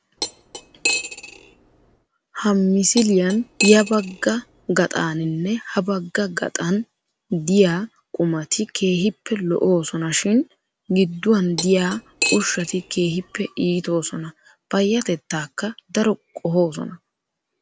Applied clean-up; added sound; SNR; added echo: none; Cutlery, silverware; 7 dB; none.